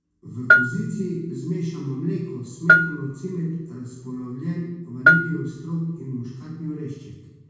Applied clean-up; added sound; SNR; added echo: none; Bell; -5 dB; reverberation time 1.2 s.